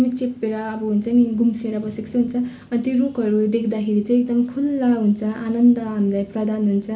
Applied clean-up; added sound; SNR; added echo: none; none; none; none.